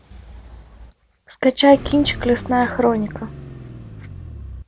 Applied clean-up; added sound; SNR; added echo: none; Car; 12 dB; none.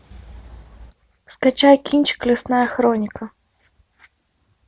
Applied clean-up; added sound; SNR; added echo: none; none; none; none.